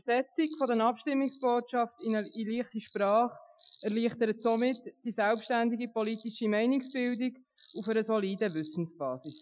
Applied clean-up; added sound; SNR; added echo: classical method Wiener filter.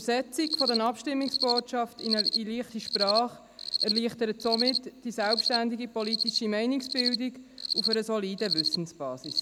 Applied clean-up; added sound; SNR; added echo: none; Cricket; 2 dB; none.